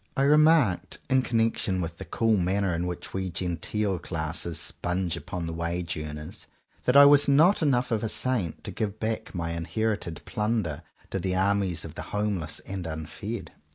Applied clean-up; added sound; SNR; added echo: none; none; none; none.